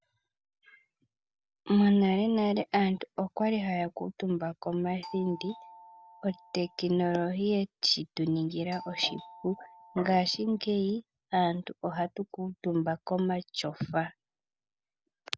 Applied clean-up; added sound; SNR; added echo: none; Doorbell; 19 dB; none.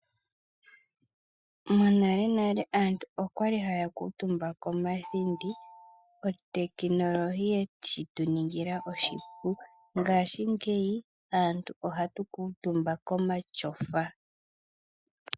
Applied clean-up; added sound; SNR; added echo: classical method Wiener filter.